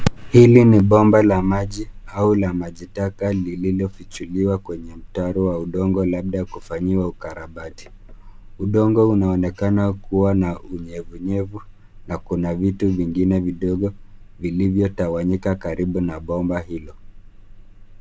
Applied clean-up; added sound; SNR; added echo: none; Alarm; 18 dB; none.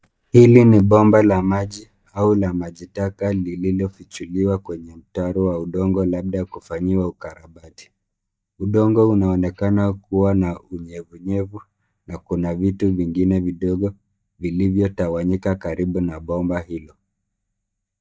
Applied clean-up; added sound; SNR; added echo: neural mask model DeepFilterNet 3.